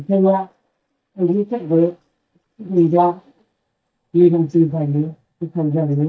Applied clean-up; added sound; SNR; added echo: neural mask model DeepFilterNet 3.